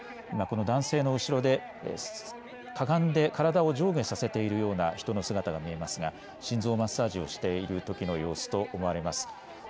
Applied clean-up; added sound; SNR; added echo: none; none; none; none.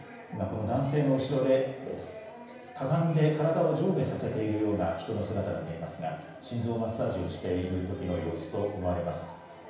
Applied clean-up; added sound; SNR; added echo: none; none; none; reverberation time 0.9 s.